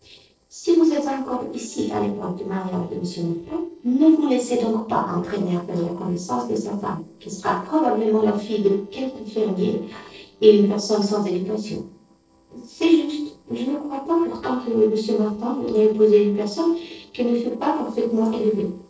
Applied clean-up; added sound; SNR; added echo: neural separator model SepFormer DNS4.